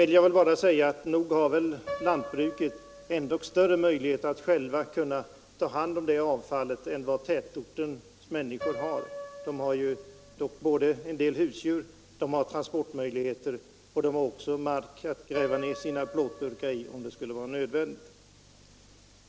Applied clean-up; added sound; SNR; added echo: none; Piano; 17 dB; none.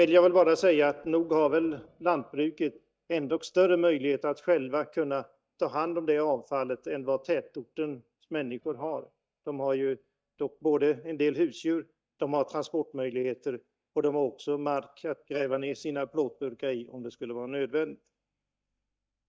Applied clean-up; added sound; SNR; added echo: neural mask model DeepFilterNet 3.